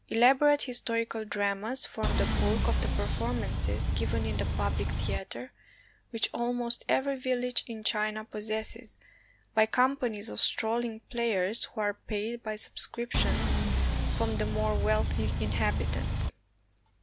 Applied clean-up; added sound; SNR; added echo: none; Engine; -4 dB; none.